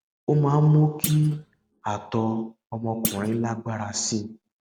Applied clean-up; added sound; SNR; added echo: none; Thump, thud; 12 dB; none.